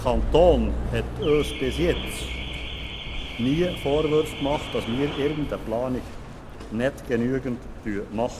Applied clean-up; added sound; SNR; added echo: none; Alarm / Car; 6 dB; none.